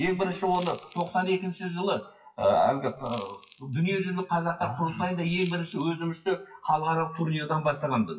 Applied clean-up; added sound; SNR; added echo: classical method WPE with log-MMSE.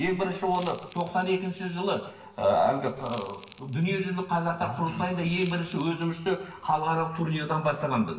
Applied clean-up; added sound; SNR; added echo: none; Crackle; 15 dB; reverberation time 0.9 s.